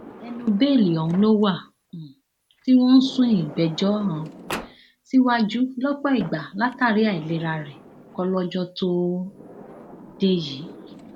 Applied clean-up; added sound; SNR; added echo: none; Sliding door; 19 dB; none.